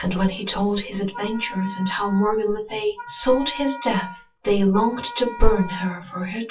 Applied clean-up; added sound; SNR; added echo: classical method WPE with log-MMSE.